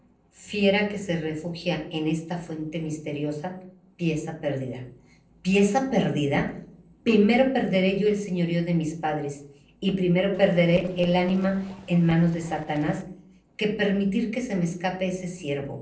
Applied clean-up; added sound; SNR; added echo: neural separator model SepFormer DNS4.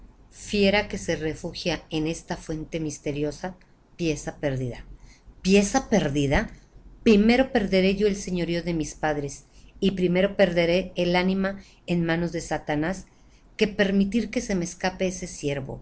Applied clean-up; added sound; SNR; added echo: none; none; none; none.